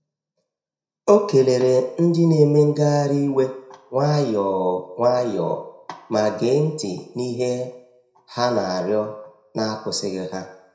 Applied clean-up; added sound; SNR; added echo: none; none; none; reverberation time 0.6 s.